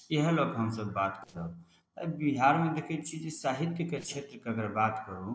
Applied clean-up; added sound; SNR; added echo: neural separator model SepFormer DNS4.